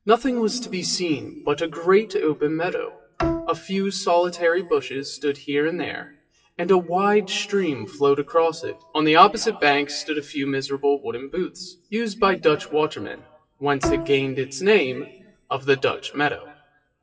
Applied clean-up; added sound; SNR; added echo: classical method WPE with log-MMSE.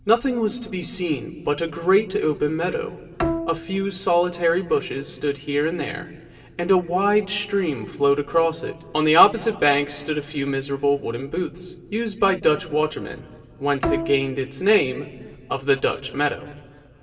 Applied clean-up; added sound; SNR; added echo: none; Bowed string instrument; 7 dB; reverberation time 2.9 s.